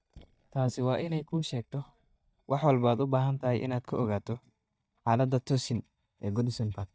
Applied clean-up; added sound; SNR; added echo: neural mask model DeepFilterNet 3.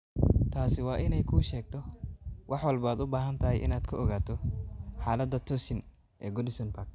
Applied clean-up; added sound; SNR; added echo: none; none; none; none.